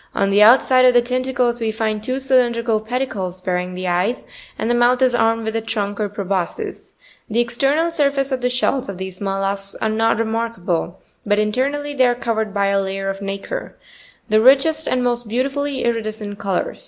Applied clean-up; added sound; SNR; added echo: neural mask model Resemble Enhance denoiser.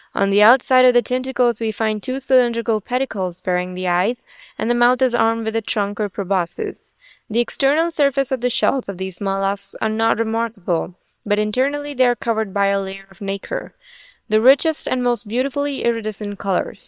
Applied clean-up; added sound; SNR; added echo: neural separator model SepFormer WHAM!.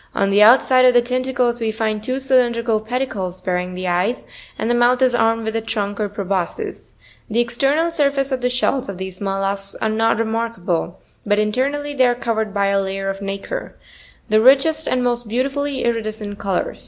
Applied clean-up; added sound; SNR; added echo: none; none; none; none.